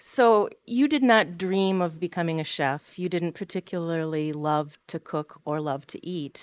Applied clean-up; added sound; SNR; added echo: neural mask model Resemble Enhance denoiser.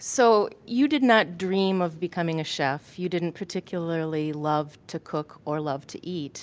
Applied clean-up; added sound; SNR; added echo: none; none; none; none.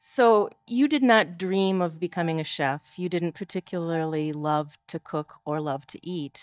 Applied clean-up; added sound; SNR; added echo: neural mask model DeepFilterNet 3.